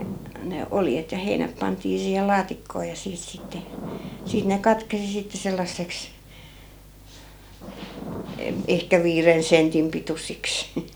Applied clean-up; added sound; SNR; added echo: none; Thunder / Rain; 15 dB; none.